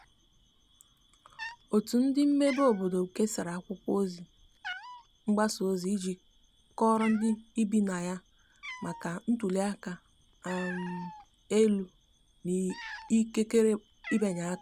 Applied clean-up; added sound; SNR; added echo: none; Cat; 18 dB; none.